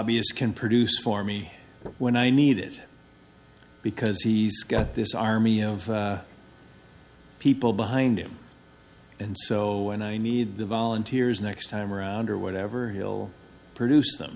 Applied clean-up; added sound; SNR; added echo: none; Slam / Car; 14 dB; none.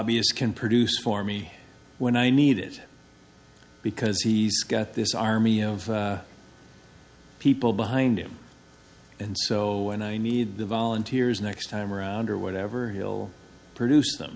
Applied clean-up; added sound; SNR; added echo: none; none; none; none.